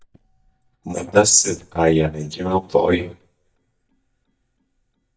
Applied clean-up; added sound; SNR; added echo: neural mask model DeepFilterNet 3.